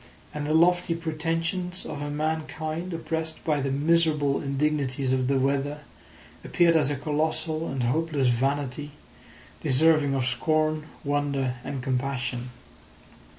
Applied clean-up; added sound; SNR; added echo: none; none; none; none.